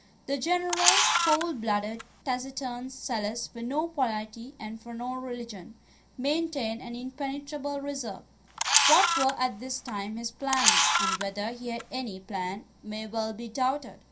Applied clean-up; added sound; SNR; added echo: none; Camera; -4 dB; reverberation time 0.3 s.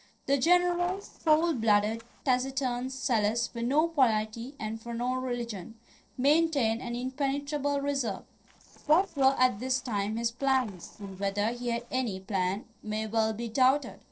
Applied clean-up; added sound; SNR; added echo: neural separator model SepFormer DNS4.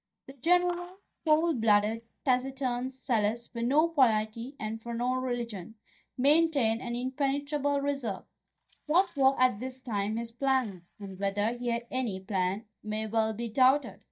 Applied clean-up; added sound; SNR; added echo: neural mask model DeepFilterNet 3.